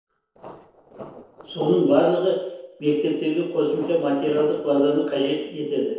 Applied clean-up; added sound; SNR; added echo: neural separator model SepFormer DNS4.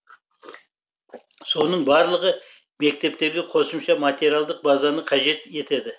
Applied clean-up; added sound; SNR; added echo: none; none; none; none.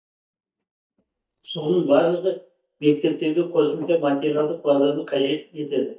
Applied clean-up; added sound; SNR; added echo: neural mask model DeepFilterNet 3.